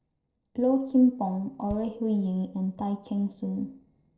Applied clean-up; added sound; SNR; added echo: neural separator model SepFormer DNS4.